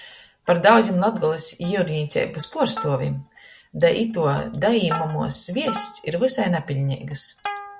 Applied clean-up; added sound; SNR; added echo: none; Plucked string instrument; 15 dB; none.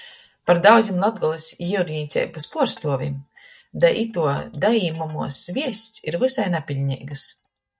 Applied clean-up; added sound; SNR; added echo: neural mask model DeepFilterNet 3.